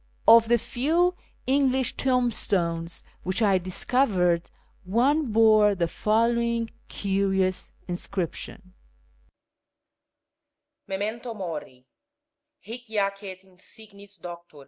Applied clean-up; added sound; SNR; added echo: none; none; none; none.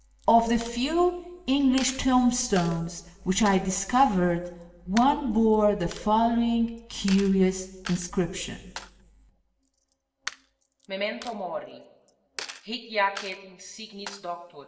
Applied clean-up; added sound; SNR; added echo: none; Coin (dropping); 19 dB; reverberation time 0.9 s.